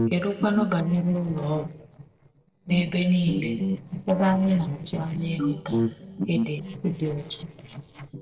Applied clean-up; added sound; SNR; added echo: neural separator model SepFormer DNS4.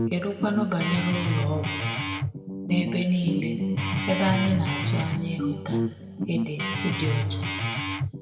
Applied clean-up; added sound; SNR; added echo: none; Guitar; -1 dB; reverberation time 1.6 s.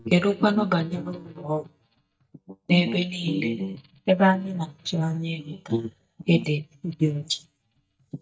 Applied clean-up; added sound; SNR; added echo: neural mask model DeepFilterNet 3.